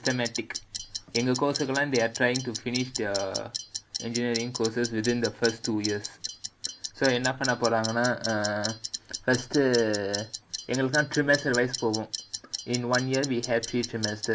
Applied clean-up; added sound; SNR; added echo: none; Clock; 9 dB; none.